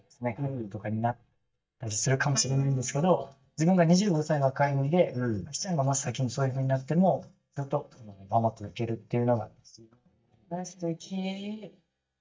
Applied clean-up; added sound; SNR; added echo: neural mask model DeepFilterNet 3.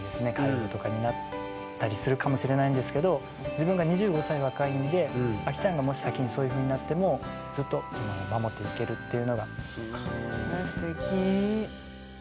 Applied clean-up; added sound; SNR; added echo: none; none; none; none.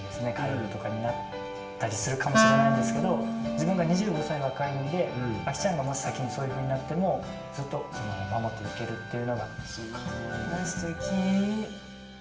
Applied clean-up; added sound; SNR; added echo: none; Wind instrument, woodwind instrument; -2 dB; reverberation time 0.6 s.